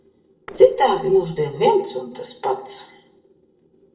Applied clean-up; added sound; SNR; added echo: neural separator model SepFormer DNS4.